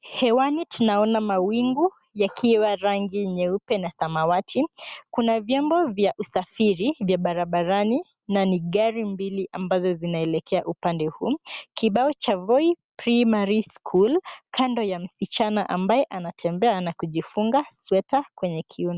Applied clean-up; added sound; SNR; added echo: none; none; none; none.